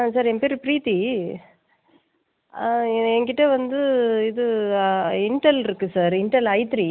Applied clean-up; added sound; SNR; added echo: none; none; none; none.